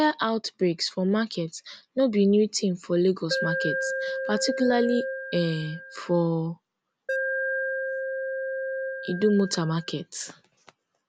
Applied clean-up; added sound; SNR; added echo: none; Alarm; 4 dB; none.